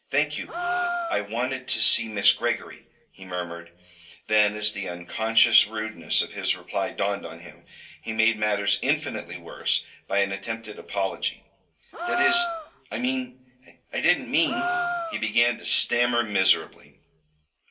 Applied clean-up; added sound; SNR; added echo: none; Gasp; 5 dB; reverberation time 0.2 s.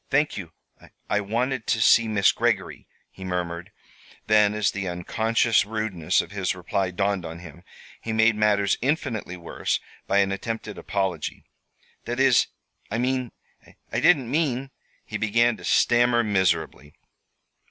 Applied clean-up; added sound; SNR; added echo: none; none; none; none.